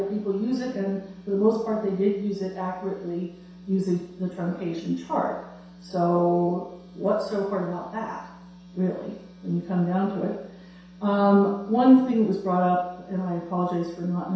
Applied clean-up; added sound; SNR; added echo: none; none; none; reverberation time 0.7 s.